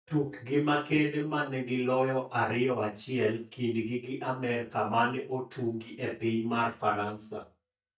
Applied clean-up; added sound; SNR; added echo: neural mask model DeepFilterNet 3.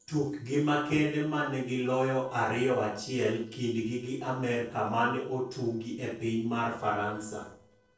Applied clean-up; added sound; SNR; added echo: neural separator model SepFormer DNS4.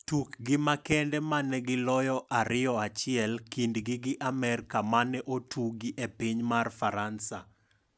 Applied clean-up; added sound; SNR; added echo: none; none; none; none.